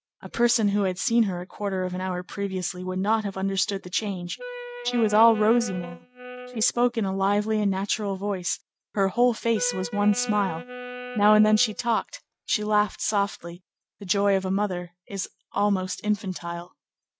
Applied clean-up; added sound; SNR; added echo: neural mask model RNNoise.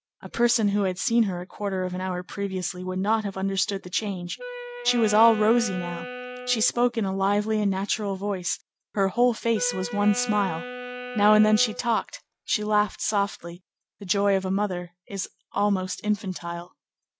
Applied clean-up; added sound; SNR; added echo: none; Wind instrument, woodwind instrument; 11 dB; none.